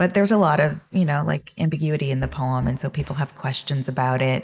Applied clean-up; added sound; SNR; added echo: neural mask model Resemble Enhance denoiser.